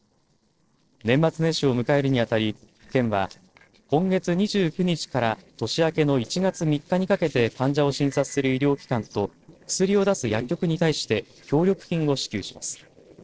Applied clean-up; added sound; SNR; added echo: neural separator model SepFormer DNS4.